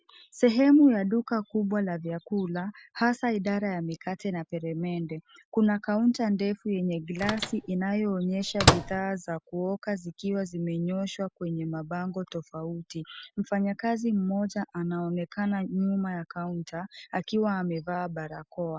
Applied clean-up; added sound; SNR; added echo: none; Microwave oven; 0 dB; none.